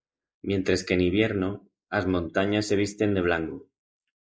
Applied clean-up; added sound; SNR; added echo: neural mask model Resemble Enhance denoiser.